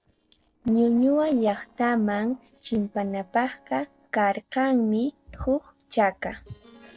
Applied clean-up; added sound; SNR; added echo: neural separator model SepFormer DNS4.